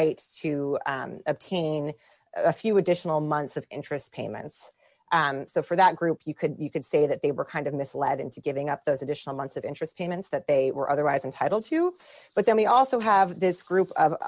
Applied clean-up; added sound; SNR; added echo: none; none; none; none.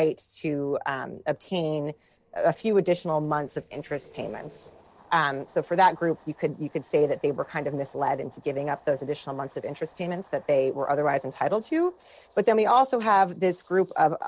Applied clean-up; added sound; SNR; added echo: neural separator model SepFormer DNS4.